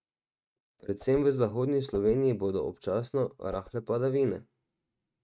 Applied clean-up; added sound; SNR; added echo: neural mask model RNNoise.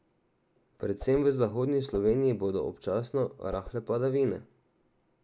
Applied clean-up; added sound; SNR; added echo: none; Whoosh, swoosh, swish; 15 dB; none.